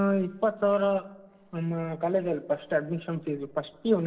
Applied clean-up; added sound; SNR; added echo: neural separator model SepFormer DNS4.